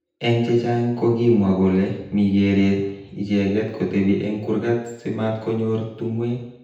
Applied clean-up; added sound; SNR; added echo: none; none; none; reverberation time 0.9 s.